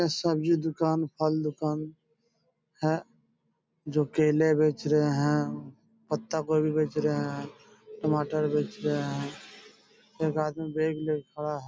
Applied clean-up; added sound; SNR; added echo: none; none; none; none.